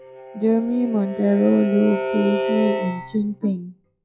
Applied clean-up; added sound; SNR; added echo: classical method log-MMSE.